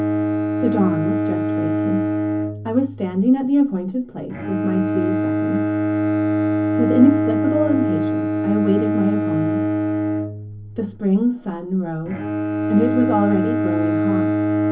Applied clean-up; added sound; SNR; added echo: none; Bowed string instrument; -1 dB; reverberation time 0.3 s.